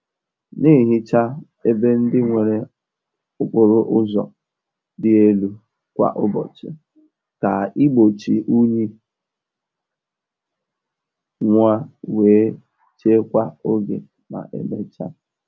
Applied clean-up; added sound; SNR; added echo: none; none; none; none.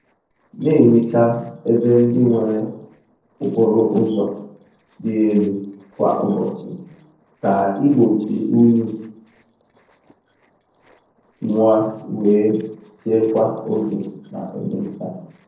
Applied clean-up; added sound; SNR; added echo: neural separator model SepFormer DNS4.